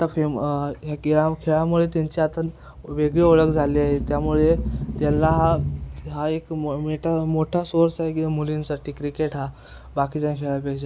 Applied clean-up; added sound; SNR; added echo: none; none; none; none.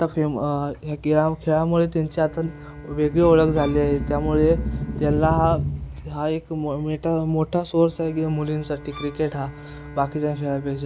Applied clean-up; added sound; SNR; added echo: none; Bowed string instrument + Bowed string instrument; 20 dB; none.